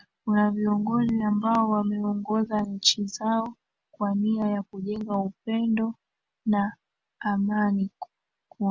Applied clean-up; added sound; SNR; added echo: none; none; none; none.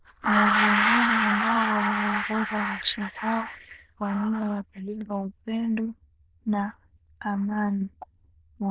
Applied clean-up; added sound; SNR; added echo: neural diffusion model UNIVERSE++.